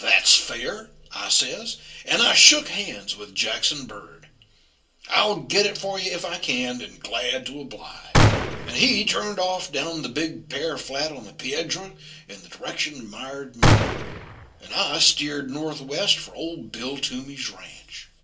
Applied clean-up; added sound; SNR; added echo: none; Gunshot, gunfire; -4 dB; reverberation time 0.2 s.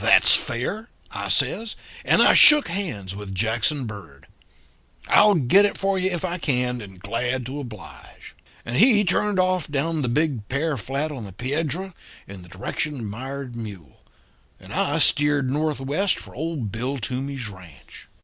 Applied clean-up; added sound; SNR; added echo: none; none; none; none.